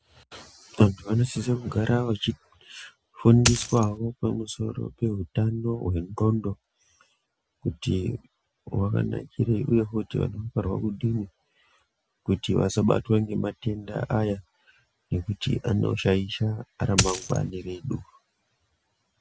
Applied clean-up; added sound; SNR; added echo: none; Coin (dropping); 0 dB; none.